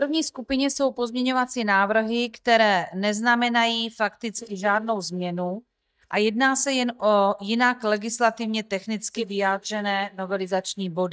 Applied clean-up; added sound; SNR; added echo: neural mask model DeepFilterNet 3.